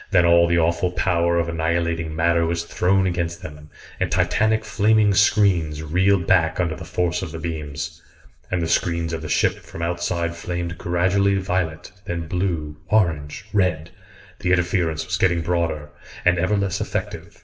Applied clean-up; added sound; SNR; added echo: none; none; none; reverberation time 0.6 s.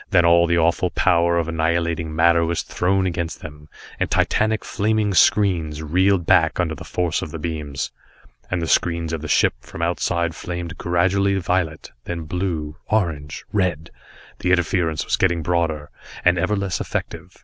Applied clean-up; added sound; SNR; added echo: none; none; none; none.